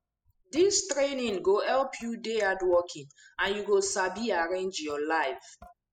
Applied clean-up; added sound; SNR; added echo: classical method spectral subtraction.